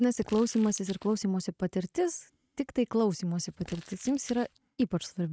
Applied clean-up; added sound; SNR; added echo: neural mask model RNNoise.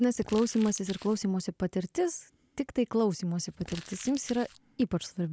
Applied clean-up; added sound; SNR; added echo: none; Crumpling, crinkling; 18 dB; none.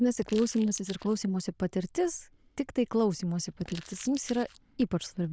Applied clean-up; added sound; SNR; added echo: neural diffusion model UNIVERSE++.